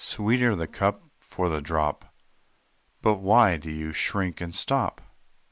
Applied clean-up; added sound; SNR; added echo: none; none; none; none.